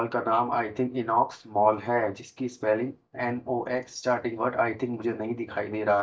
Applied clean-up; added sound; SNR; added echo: neural mask model DeepFilterNet 3.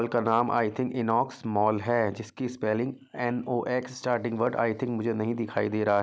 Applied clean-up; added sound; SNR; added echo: none; none; none; none.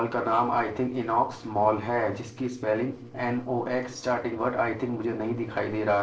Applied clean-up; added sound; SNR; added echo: neural separator model SepFormer DNS4.